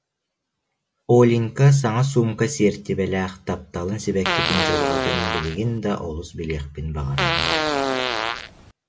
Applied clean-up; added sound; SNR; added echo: none; Fart; 1 dB; none.